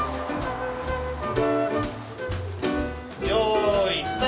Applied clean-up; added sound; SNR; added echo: none; none; none; none.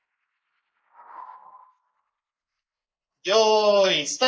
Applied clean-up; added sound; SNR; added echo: neural mask model Resemble Enhance denoiser.